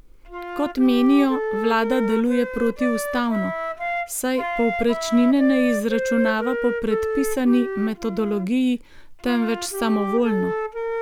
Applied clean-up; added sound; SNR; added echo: none; Wind instrument, woodwind instrument; 6 dB; none.